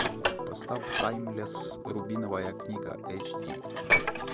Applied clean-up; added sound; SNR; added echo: none; Dishes, pots, and pans + Organ; -5 dB; none.